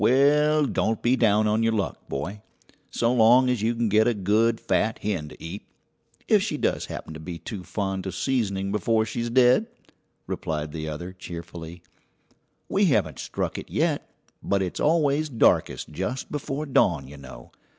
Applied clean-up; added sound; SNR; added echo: none; none; none; none.